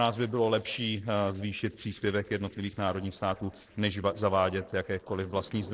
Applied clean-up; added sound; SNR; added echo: neural separator model SepFormer DNS4.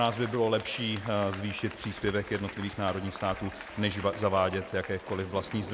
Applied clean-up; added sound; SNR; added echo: none; Applause / Crowd; 14 dB; none.